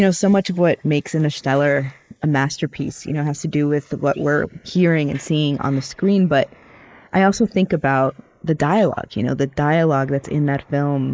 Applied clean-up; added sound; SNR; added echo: neural mask model Resemble Enhance denoiser.